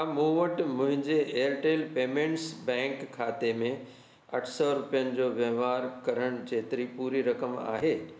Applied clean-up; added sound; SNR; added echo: none; none; none; none.